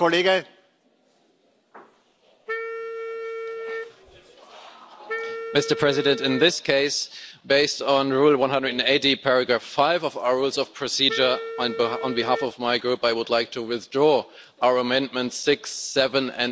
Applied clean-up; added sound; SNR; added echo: none; Wind instrument, woodwind instrument; 10 dB; none.